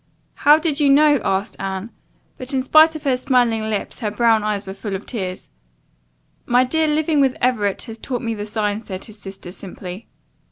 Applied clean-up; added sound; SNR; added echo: none; none; none; none.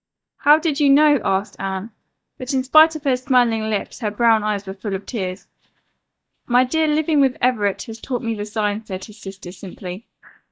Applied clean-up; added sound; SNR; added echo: neural mask model DeepFilterNet 3.